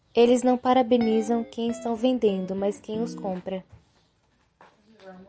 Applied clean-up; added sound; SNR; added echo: none; Guitar; 17 dB; none.